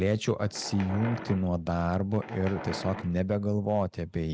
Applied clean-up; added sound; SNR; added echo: none; Wild animals; 13 dB; none.